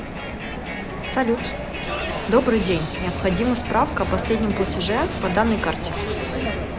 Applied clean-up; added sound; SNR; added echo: none; Crowd; 3 dB; none.